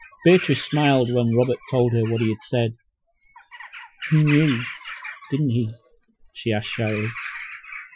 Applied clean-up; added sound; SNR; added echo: classical method Wiener filter.